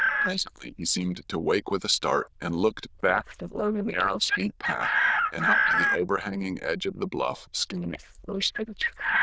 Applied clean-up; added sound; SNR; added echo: neural diffusion model UNIVERSE++.